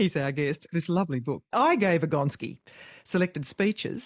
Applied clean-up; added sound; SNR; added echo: neural mask model Resemble Enhance denoiser.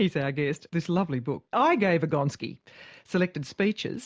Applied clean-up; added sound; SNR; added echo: none; none; none; none.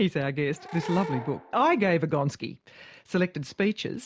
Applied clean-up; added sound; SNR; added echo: none; Animal / Brass instrument; 14 dB; none.